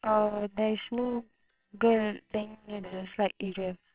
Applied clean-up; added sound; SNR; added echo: neural separator model SepFormer WHAMR!.